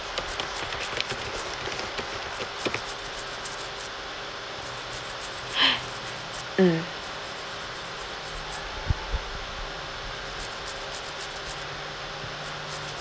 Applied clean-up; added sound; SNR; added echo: none; Domestic sounds, home sounds; 9 dB; none.